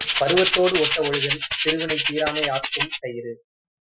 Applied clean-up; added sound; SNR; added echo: classical method Wiener filter.